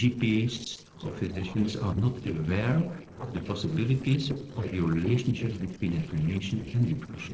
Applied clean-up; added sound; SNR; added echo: neural separator model SepFormer DNS4.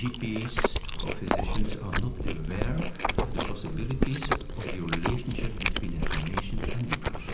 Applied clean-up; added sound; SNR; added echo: none; Chewing, mastication; -5 dB; reverberation time 0.9 s.